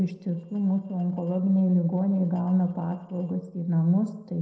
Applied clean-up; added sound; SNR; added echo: neural separator model SepFormer DNS4.